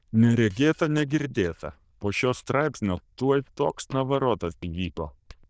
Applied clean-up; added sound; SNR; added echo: neural diffusion model UNIVERSE++.